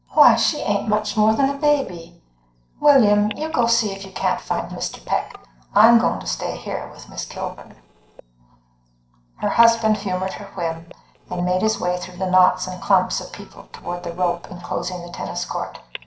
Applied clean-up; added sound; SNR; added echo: neural separator model SepFormer DNS4.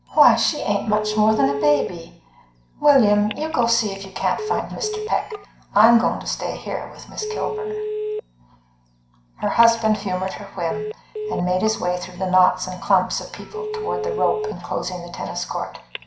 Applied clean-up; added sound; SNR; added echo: none; Telephone; 10 dB; reverberation time 0.5 s.